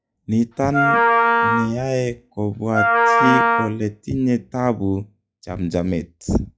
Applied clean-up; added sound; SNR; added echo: classical method log-MMSE.